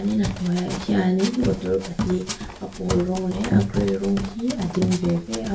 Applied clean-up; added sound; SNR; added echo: none; Run; 6 dB; reverberation time 0.3 s.